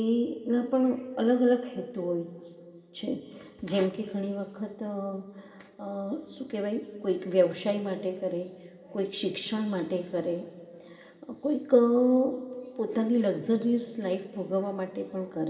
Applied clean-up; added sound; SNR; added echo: none; none; none; reverberation time 2.2 s.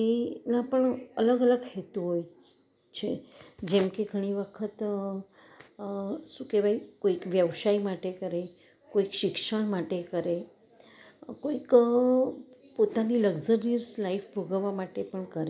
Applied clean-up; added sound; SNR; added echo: none; none; none; none.